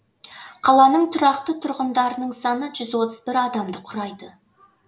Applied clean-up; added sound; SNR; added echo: none; none; none; none.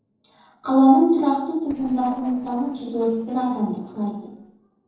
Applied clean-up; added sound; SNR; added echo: neural separator model SepFormer DNS4.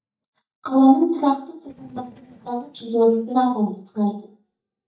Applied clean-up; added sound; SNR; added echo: neural mask model DeepFilterNet 3.